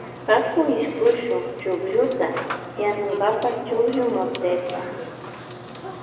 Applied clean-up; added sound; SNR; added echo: none; Sink (filling or washing) / Water tap, faucet / Water; 11 dB; reverberation time 1.3 s.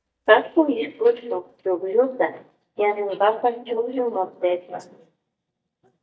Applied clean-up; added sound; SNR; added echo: neural mask model DeepFilterNet 3.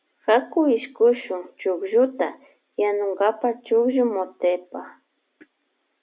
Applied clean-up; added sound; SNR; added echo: none; none; none; none.